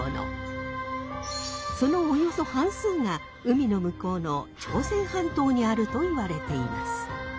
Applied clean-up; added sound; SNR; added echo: none; none; none; none.